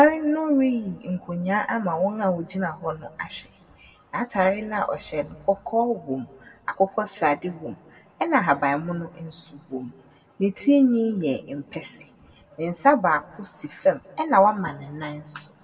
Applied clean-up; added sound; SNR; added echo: none; none; none; reverberation time 1.4 s.